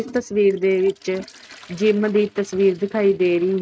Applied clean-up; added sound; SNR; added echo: neural mask model RNNoise.